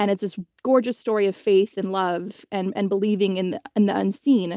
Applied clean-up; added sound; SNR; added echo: none; none; none; none.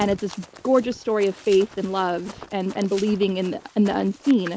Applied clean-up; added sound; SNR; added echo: none; Run + Glass; 19 dB; none.